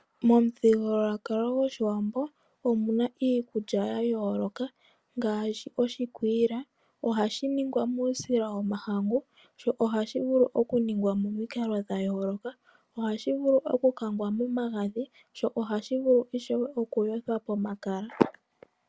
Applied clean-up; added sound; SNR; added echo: none; none; none; none.